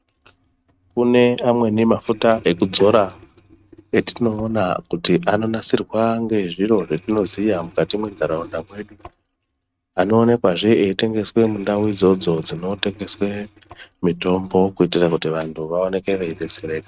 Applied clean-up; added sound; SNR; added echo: neural mask model RNNoise.